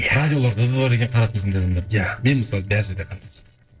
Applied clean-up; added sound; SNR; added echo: neural separator model SepFormer DNS4.